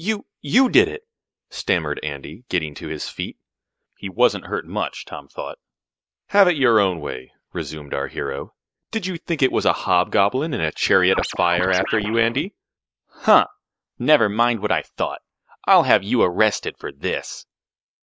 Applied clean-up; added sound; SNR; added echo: neural mask model Resemble Enhance denoiser.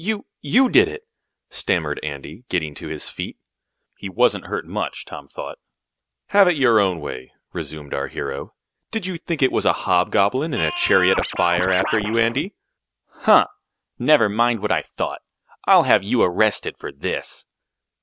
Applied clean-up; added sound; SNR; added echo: none; Scratching (performance technique); 6 dB; none.